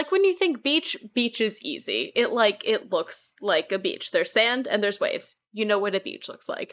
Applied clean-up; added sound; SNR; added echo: neural mask model Resemble Enhance denoiser.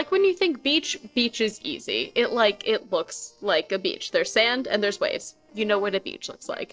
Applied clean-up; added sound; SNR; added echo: neural separator model SepFormer DNS4.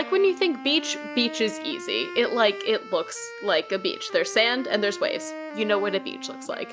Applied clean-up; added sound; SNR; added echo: none; Wind instrument, woodwind instrument; 12 dB; none.